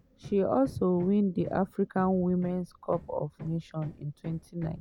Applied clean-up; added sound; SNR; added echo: none; Hammer; 18 dB; none.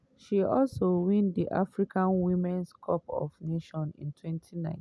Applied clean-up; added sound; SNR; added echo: none; none; none; none.